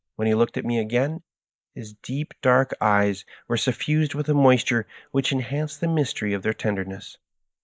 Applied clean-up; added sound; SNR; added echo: neural mask model Resemble Enhance denoiser.